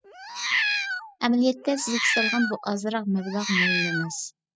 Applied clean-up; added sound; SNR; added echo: classical method spectral subtraction.